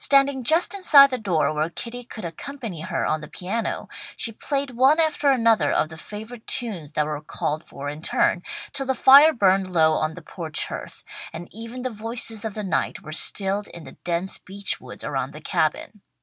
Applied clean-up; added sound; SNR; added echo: none; none; none; none.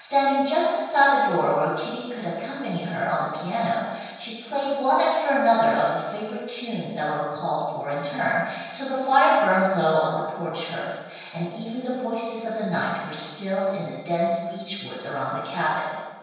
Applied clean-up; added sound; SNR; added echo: none; none; none; reverberation time 1.2 s.